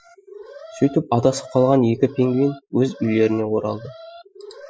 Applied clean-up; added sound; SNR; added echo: classical method Wiener filter.